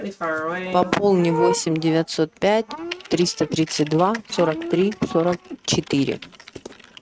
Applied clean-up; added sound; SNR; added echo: neural mask model RNNoise.